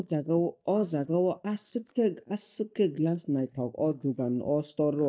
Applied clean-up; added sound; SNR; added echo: neural mask model DeepFilterNet 3.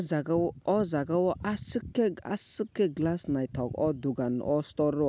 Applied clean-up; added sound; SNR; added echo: none; none; none; none.